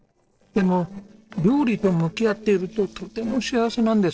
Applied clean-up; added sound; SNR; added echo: neural separator model SepFormer DNS4.